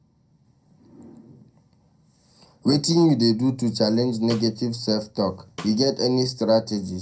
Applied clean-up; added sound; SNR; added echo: none; Snare drum; 19 dB; reverberation time 0.2 s.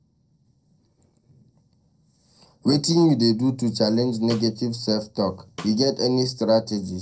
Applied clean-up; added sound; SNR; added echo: neural separator model SepFormer DNS4.